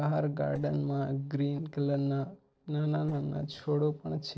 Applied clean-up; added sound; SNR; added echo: neural separator model SepFormer DNS4.